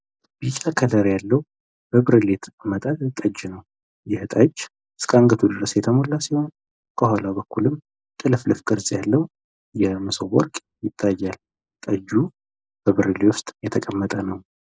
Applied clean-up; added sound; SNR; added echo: neural mask model Resemble Enhance denoiser.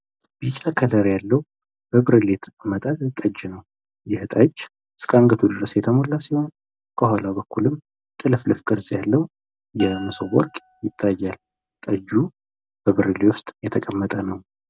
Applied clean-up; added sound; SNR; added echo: none; Glass; 14 dB; none.